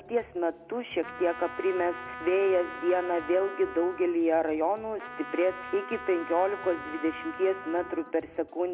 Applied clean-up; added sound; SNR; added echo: none; Trumpet; 13 dB; none.